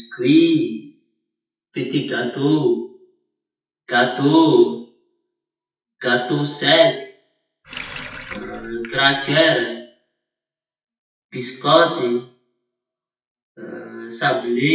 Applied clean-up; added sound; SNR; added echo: classical method WPE with log-MMSE.